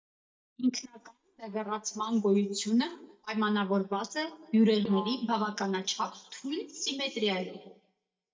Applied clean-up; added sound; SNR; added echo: neural mask model DeepFilterNet 3.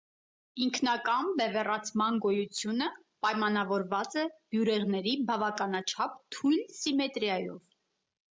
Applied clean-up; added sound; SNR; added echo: none; none; none; none.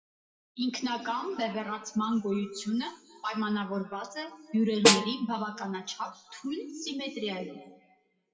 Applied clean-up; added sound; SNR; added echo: classical method WPE with log-MMSE.